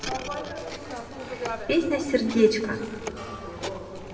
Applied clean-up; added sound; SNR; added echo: none; Telephone; 8 dB; reverberation time 2.2 s.